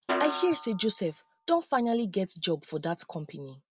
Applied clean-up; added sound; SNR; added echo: none; Snare drum; 8 dB; none.